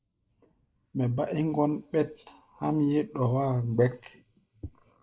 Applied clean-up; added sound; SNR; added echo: neural mask model Resemble Enhance denoiser.